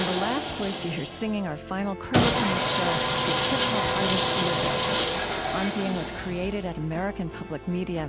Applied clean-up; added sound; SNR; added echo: none; Sawing; -3 dB; none.